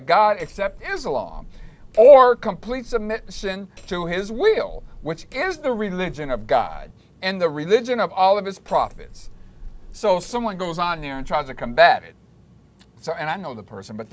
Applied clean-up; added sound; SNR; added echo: none; Hammer; 16 dB; none.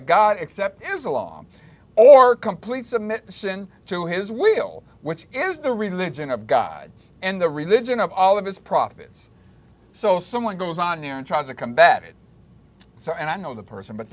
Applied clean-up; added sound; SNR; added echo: none; none; none; none.